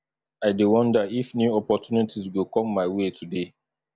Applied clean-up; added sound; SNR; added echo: none; none; none; none.